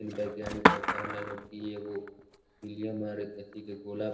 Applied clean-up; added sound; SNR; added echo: none; Skateboard; -5 dB; reverberation time 1.4 s.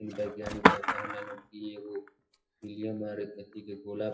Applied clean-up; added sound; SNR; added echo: classical method WPE with log-MMSE.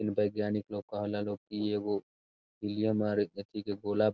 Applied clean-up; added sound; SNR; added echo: none; none; none; none.